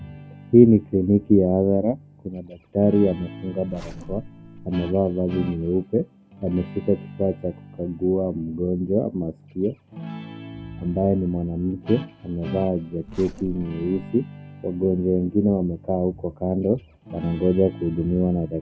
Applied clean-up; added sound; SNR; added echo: none; Guitar + Zipper (clothing); 16 dB; none.